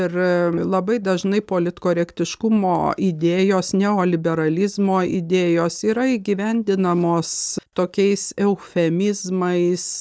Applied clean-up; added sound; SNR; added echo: none; none; none; none.